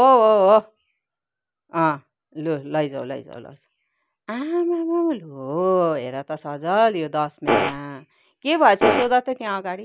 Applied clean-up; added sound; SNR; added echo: none; Fart; -3 dB; none.